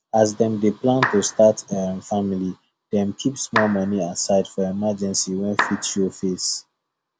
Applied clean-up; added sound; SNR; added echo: none; Clapping; 5 dB; none.